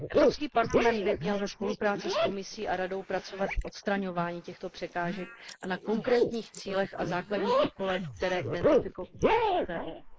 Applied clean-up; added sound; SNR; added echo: neural mask model Resemble Enhance denoiser.